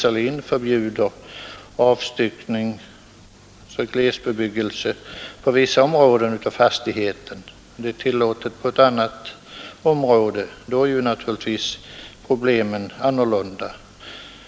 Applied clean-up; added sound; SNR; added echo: none; none; none; none.